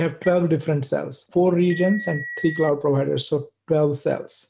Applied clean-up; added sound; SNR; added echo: none; Telephone; 15 dB; none.